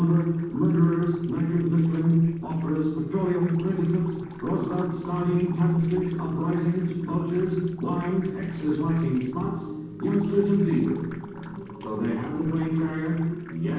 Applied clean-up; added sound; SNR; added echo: neural separator model SepFormer DNS4.